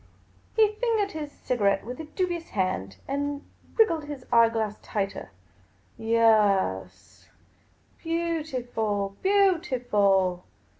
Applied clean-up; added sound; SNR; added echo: none; none; none; none.